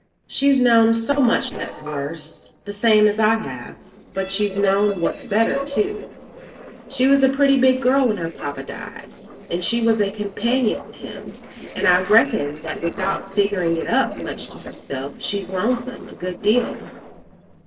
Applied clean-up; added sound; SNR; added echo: neural separator model SepFormer DNS4.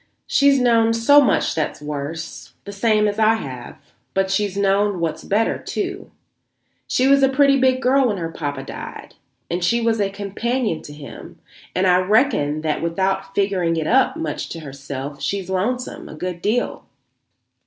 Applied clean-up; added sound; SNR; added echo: none; none; none; none.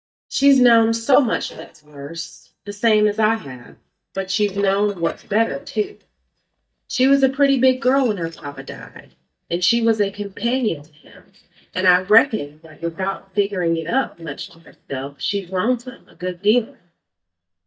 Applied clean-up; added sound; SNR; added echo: neural mask model DeepFilterNet 3.